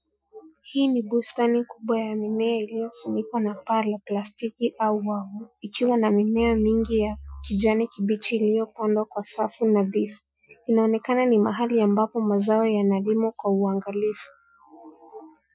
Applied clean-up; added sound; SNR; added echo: classical method Wiener filter.